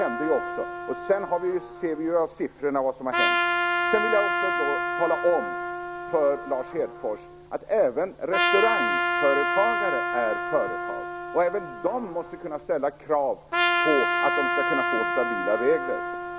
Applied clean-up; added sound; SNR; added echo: none; Trumpet; 1 dB; none.